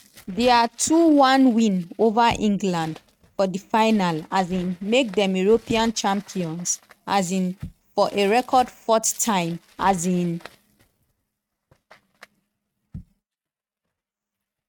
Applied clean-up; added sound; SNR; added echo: neural mask model RNNoise.